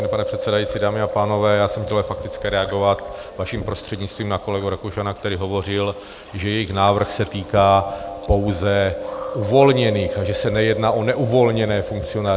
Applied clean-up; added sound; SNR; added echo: none; Chewing, mastication; 9 dB; none.